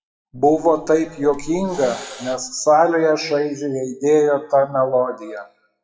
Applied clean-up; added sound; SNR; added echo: classical method WPE with log-MMSE.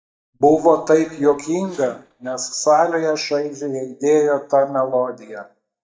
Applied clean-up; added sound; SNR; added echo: neural mask model DeepFilterNet 3.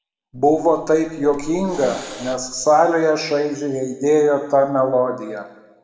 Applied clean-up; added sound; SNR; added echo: none; Hiss; 18 dB; reverberation time 1.0 s.